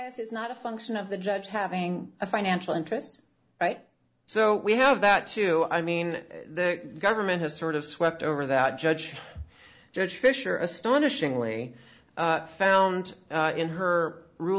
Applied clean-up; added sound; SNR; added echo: none; none; none; none.